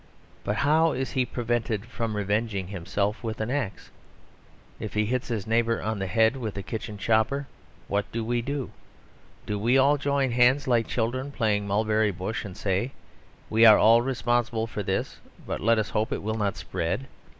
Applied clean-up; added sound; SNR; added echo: none; none; none; none.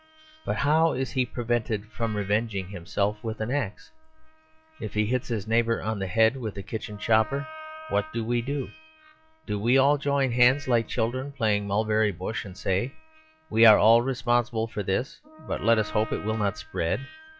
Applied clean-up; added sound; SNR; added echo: classical method log-MMSE.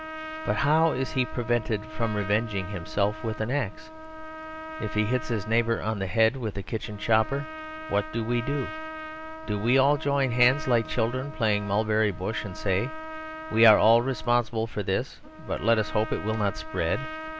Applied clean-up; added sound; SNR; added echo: none; Trumpet; 13 dB; none.